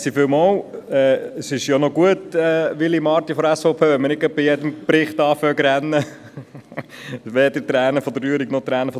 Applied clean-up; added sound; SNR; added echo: none; none; none; none.